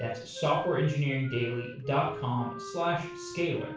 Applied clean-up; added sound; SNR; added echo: none; Wind instrument, woodwind instrument; 12 dB; reverberation time 0.4 s.